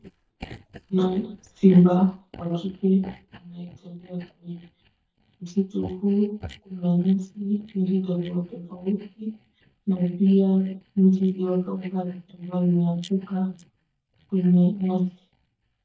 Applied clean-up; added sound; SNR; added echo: neural mask model DeepFilterNet 3.